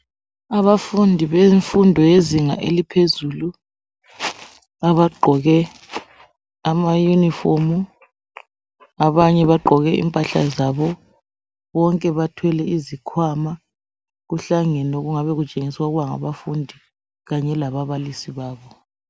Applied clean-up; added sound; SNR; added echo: none; Knock; 11 dB; none.